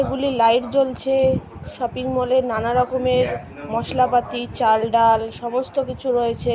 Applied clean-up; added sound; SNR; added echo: none; none; none; none.